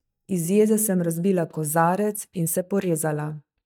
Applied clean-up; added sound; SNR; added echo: neural mask model DeepFilterNet 3.